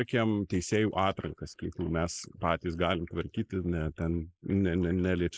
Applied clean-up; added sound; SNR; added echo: neural mask model Resemble Enhance denoiser.